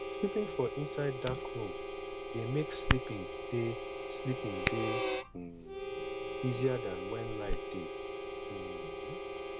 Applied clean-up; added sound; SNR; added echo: none; Harmonica + Hands; -1 dB; none.